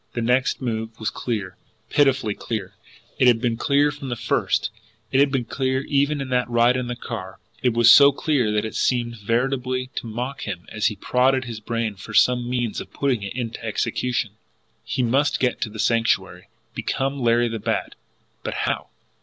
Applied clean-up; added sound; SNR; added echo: none; none; none; none.